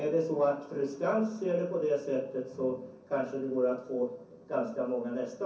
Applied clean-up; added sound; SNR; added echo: none; none; none; reverberation time 0.6 s.